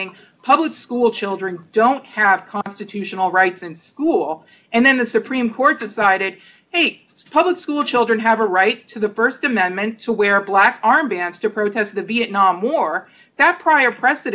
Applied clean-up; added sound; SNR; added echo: none; none; none; none.